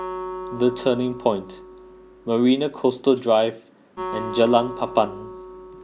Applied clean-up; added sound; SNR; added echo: none; Acoustic guitar; 12 dB; none.